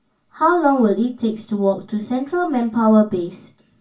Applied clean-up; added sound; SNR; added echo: none; none; none; reverberation time 0.2 s.